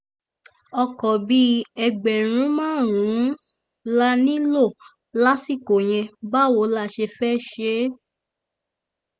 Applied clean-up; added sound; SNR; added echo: none; none; none; none.